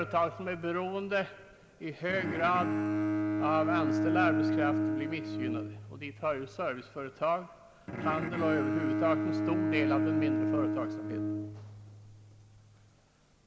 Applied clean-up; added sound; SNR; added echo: none; Bowed string instrument; -2 dB; none.